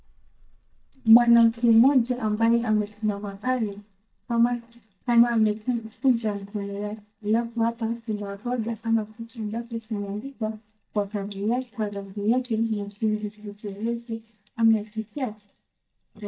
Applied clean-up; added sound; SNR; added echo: neural mask model DeepFilterNet 3.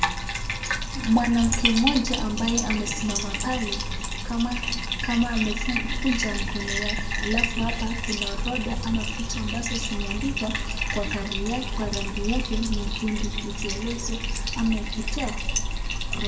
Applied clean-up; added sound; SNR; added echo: none; Bathtub (filling or washing); -1 dB; reverberation time 1.6 s.